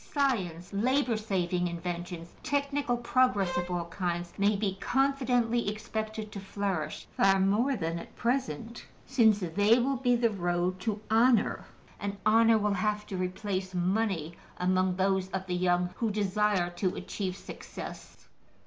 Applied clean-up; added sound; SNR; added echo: none; Bowed string instrument; 8 dB; none.